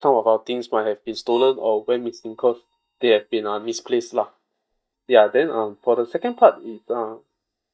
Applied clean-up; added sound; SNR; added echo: neural mask model DeepFilterNet 3.